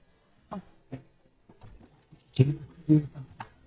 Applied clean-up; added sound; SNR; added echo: neural mask model DeepFilterNet 3.